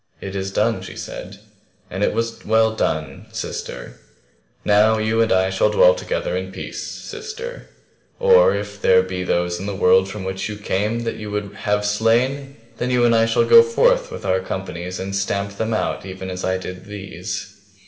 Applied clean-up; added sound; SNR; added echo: none; none; none; reverberation time 1.7 s.